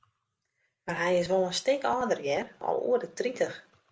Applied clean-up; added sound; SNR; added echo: none; none; none; none.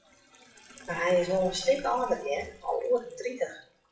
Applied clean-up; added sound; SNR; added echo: classical method WPE with log-MMSE.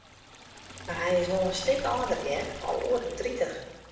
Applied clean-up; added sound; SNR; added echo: none; Liquid; 12 dB; reverberation time 0.8 s.